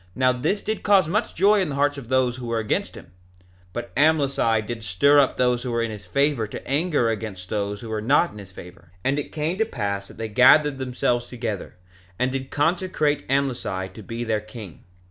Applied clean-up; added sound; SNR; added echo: none; none; none; none.